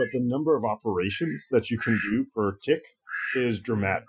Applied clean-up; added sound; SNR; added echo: classical method Wiener filter.